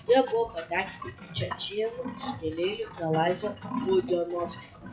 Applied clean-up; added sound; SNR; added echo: classical method WPE with log-MMSE.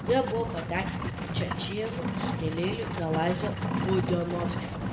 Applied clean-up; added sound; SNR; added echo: none; Livestock, farm animals, working animals; 0 dB; reverberation time 0.8 s.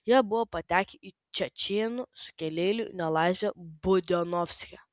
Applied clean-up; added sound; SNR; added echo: none; none; none; none.